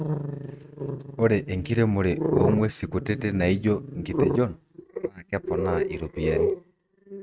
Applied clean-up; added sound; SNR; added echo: neural mask model RNNoise.